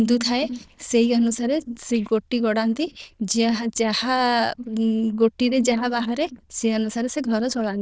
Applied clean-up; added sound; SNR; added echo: neural diffusion model UNIVERSE++.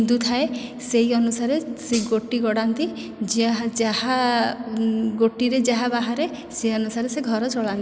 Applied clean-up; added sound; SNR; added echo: none; Hi-hat; 13 dB; none.